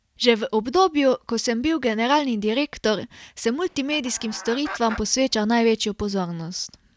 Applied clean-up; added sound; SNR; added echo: none; Chicken, rooster; 16 dB; none.